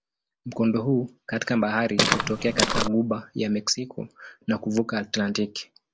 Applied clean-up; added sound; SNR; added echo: none; Walk, footsteps; -3 dB; none.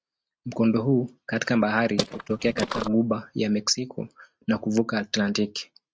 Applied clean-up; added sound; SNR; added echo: neural mask model RNNoise.